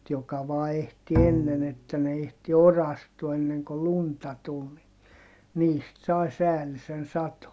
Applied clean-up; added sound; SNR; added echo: none; Bowed string instrument; 3 dB; none.